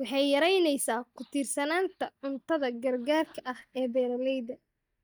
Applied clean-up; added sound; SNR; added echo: neural mask model DeepFilterNet 3.